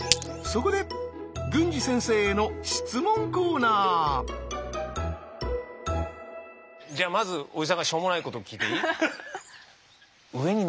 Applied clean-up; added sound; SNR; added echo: none; Glass; 4 dB; none.